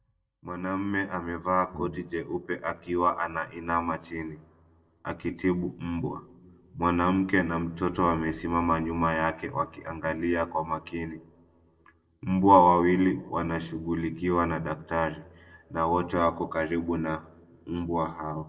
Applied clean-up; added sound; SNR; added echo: neural separator model SepFormer DNS4.